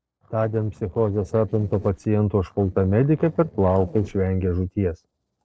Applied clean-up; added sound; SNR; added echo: neural separator model SepFormer DNS4.